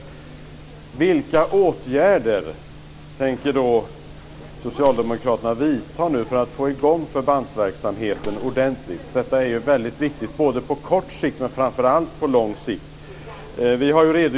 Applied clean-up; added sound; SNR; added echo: none; Gunshot, gunfire; 17 dB; none.